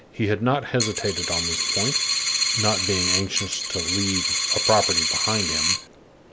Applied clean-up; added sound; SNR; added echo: none; Coin (dropping); -3 dB; none.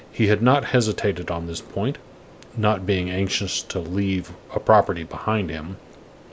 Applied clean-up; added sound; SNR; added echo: none; none; none; none.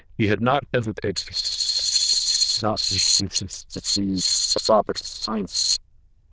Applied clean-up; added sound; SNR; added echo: neural diffusion model UNIVERSE++.